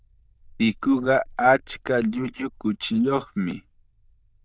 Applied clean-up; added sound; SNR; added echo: neural diffusion model UNIVERSE++.